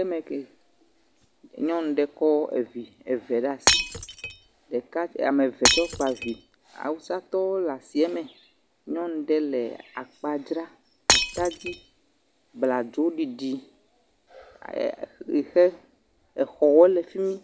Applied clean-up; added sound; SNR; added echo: none; Shatter; -1 dB; none.